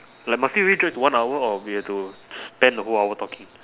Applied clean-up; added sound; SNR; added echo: none; none; none; none.